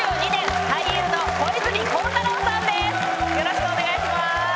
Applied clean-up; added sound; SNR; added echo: none; none; none; none.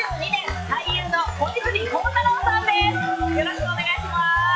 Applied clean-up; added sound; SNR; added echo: classical method log-MMSE.